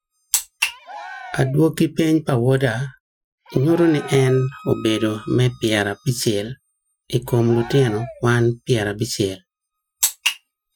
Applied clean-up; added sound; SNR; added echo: classical method Wiener filter.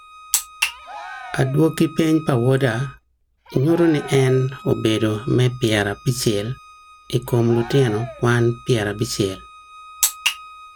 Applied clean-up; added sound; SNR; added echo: none; Bowed string instrument + Cheering; 18 dB; none.